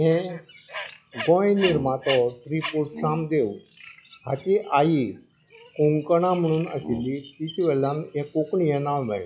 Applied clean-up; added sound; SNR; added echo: classical method log-MMSE.